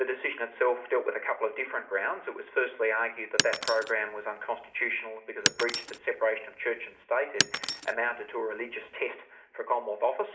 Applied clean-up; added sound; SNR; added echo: none; Shatter; 3 dB; reverberation time 0.6 s.